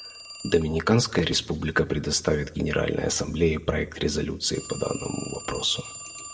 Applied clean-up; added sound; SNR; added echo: none; Telephone; 17 dB; reverberation time 1.0 s.